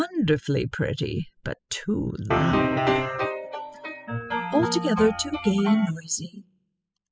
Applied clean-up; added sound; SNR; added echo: classical method spectral subtraction.